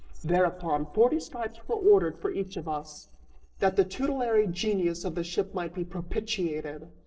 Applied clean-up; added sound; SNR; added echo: neural separator model SepFormer DNS4.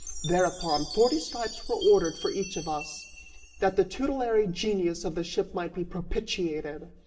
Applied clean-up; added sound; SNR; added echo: none; Chime; 15 dB; reverberation time 0.8 s.